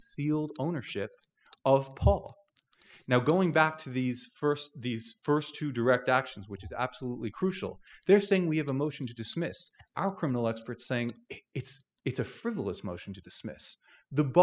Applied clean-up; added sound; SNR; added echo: classical method spectral subtraction.